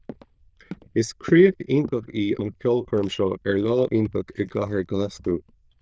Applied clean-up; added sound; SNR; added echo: neural diffusion model UNIVERSE++.